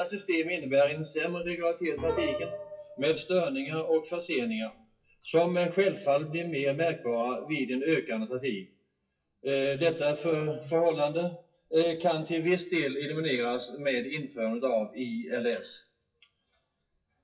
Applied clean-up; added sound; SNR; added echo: classical method WPE with log-MMSE.